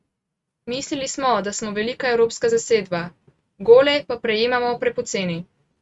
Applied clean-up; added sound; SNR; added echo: neural mask model RNNoise.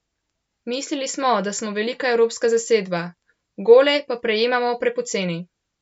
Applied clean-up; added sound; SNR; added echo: none; none; none; none.